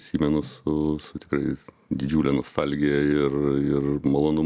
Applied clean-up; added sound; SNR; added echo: none; none; none; none.